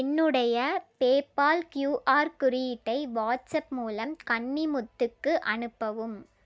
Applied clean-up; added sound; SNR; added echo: none; none; none; none.